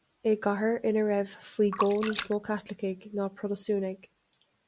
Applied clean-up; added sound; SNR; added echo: none; Splash, splatter; 8 dB; none.